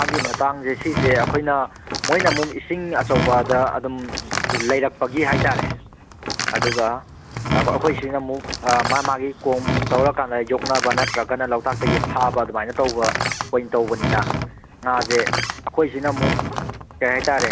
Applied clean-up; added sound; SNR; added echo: none; Door; 3 dB; none.